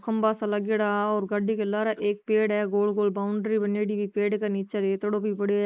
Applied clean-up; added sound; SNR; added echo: neural mask model Resemble Enhance denoiser.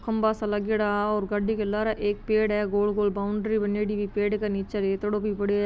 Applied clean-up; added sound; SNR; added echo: none; none; none; none.